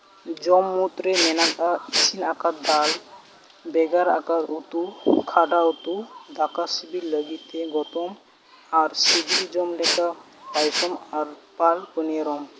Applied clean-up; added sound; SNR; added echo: none; Respiratory sounds; 3 dB; none.